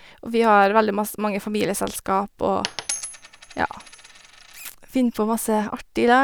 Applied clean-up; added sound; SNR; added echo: none; Coin (dropping); 13 dB; none.